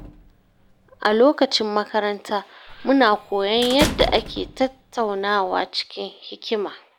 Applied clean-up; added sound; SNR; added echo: none; Squeak / Slam / Human group actions; 12 dB; none.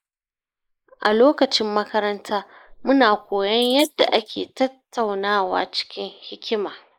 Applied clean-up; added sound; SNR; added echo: neural mask model Resemble Enhance denoiser.